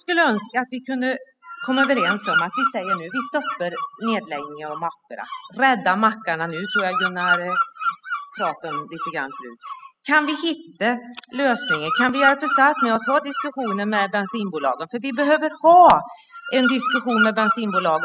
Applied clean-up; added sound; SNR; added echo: classical method spectral subtraction.